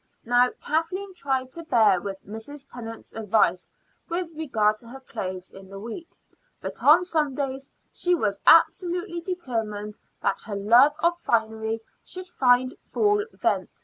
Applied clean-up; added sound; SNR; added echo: none; none; none; none.